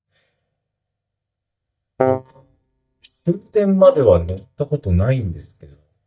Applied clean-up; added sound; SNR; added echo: neural mask model DeepFilterNet 3.